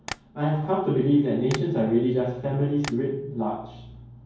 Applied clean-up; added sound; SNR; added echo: none; Tap; 18 dB; reverberation time 2.4 s.